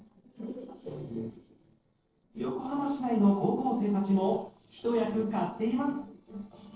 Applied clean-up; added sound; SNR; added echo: neural separator model SepFormer DNS4.